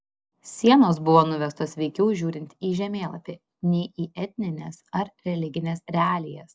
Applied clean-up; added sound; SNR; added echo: none; none; none; none.